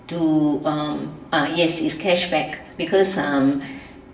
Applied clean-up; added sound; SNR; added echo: none; none; none; reverberation time 0.8 s.